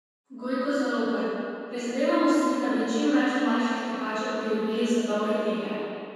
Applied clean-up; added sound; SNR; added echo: none; none; none; reverberation time 2.2 s.